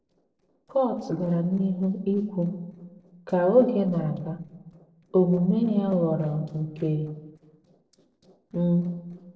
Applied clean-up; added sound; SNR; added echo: neural separator model SepFormer DNS4.